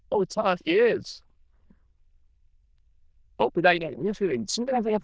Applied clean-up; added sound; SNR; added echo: neural diffusion model UNIVERSE++.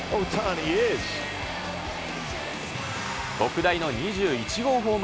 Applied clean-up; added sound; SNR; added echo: none; Domestic sounds, home sounds; 14 dB; none.